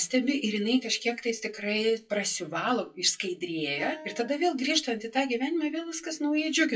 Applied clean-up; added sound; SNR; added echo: classical method WPE with log-MMSE.